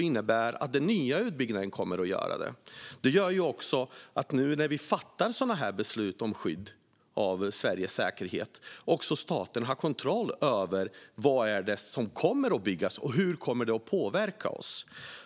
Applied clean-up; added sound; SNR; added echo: none; none; none; none.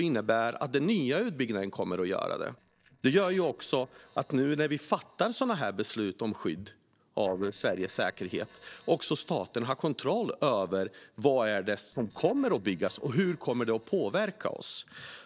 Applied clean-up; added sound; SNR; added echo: neural separator model SepFormer DNS4.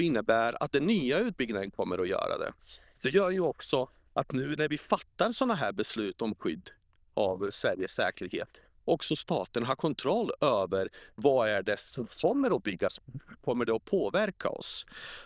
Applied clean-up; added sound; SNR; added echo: neural diffusion model UNIVERSE++.